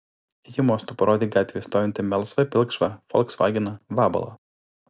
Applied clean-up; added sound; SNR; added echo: none; none; none; none.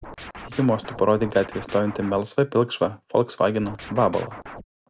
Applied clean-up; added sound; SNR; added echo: none; Scratching (performance technique); 15 dB; none.